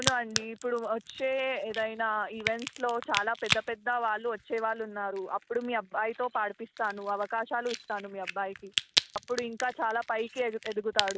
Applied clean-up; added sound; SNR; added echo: none; Crack; 6 dB; none.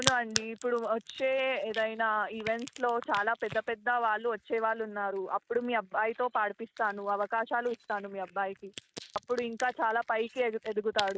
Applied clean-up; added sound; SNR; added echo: neural mask model RNNoise.